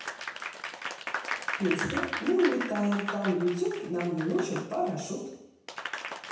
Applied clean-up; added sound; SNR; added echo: none; Applause; 6 dB; reverberation time 0.9 s.